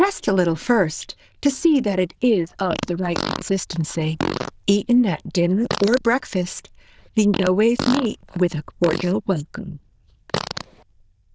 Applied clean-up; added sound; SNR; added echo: neural diffusion model UNIVERSE++.